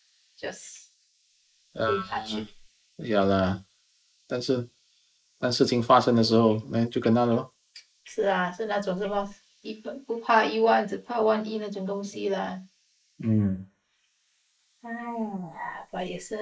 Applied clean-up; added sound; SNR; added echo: neural mask model Resemble Enhance denoiser.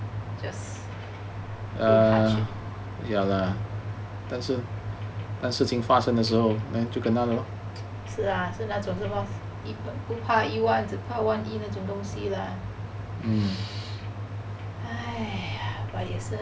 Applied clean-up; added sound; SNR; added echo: none; Wind; 19 dB; none.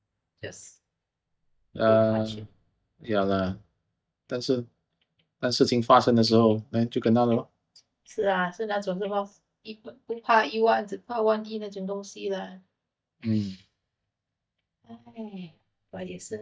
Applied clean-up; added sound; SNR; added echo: neural mask model DeepFilterNet 3.